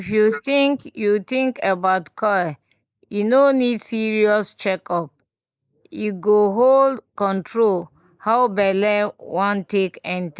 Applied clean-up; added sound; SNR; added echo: neural mask model Resemble Enhance denoiser.